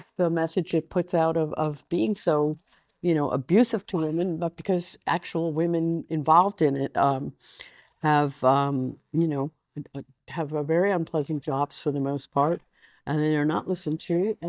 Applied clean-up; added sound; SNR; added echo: neural mask model DeepFilterNet 3.